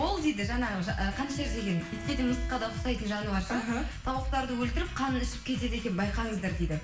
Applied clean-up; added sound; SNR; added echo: none; Bowed string instrument; 16 dB; reverberation time 0.6 s.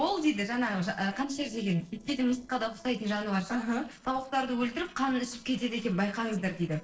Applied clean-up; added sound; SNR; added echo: neural separator model SepFormer DNS4.